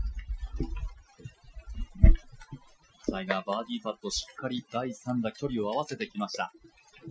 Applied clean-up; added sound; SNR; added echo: classical method Wiener filter.